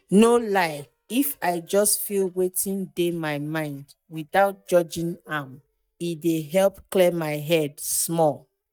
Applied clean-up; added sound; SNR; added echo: neural mask model DeepFilterNet 3.